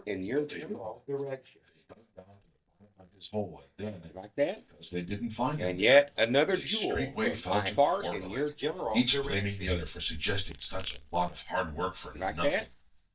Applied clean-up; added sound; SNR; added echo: neural mask model DeepFilterNet 3.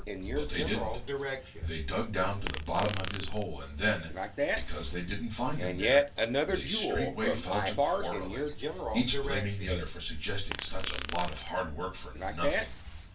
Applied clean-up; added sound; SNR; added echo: none; Fart; 1 dB; reverberation time 0.2 s.